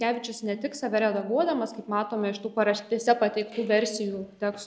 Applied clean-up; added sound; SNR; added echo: none; none; none; none.